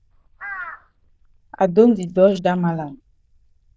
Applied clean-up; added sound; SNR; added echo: neural diffusion model UNIVERSE++.